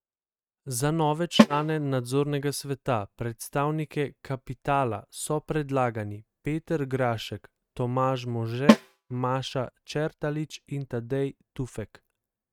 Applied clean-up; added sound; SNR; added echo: neural mask model RNNoise.